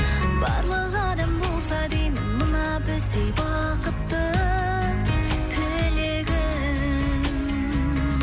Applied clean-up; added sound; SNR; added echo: none; none; none; none.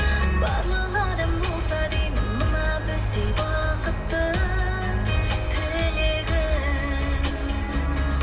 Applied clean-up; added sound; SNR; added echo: none; Wind; 17 dB; reverberation time 0.8 s.